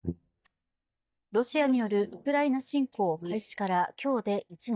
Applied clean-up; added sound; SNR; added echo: neural mask model DeepFilterNet 3.